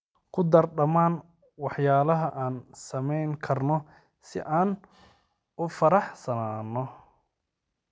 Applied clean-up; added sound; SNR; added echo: none; none; none; none.